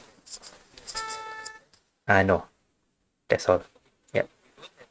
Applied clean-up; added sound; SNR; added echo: neural mask model RNNoise.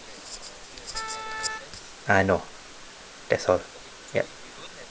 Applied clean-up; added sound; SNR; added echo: none; Wind instrument, woodwind instrument; 8 dB; none.